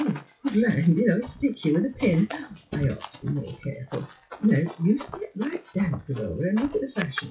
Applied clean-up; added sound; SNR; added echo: classical method WPE with log-MMSE.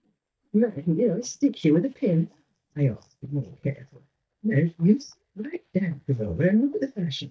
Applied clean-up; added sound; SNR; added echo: neural mask model DeepFilterNet 3.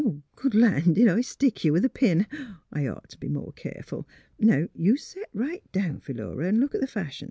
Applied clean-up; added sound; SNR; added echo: none; none; none; none.